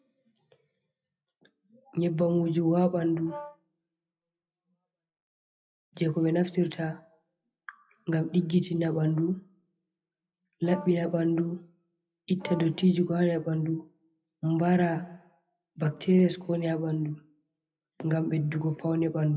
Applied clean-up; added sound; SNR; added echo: classical method WPE with log-MMSE.